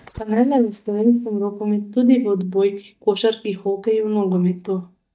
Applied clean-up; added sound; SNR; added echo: neural mask model DeepFilterNet 3.